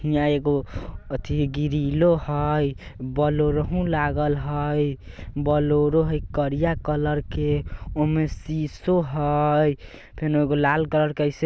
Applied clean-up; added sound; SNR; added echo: none; none; none; none.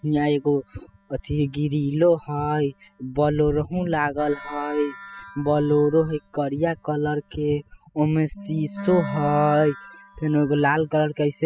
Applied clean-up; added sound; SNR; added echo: classical method spectral subtraction.